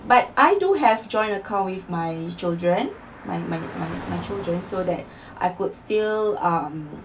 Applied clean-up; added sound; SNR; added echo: none; Traffic noise, roadway noise / Car; 18 dB; reverberation time 0.2 s.